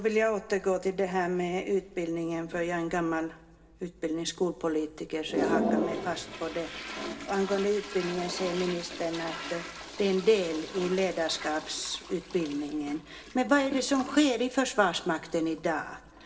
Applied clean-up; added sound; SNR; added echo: none; Toilet flush; 9 dB; reverberation time 0.9 s.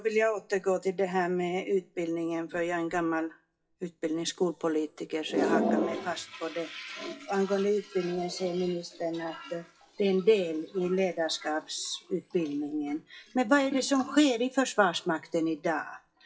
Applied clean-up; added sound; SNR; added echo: classical method WPE with log-MMSE.